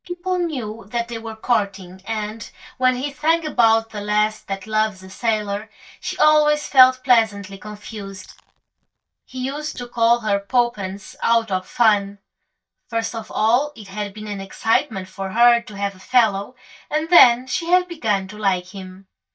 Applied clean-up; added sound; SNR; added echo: neural mask model DeepFilterNet 3.